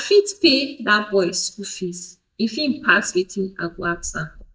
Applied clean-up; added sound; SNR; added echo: neural mask model DeepFilterNet 3.